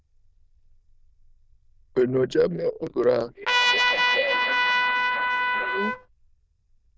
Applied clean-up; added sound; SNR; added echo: neural diffusion model UNIVERSE++.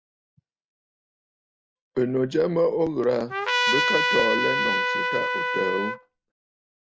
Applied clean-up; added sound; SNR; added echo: none; Trumpet; -3 dB; none.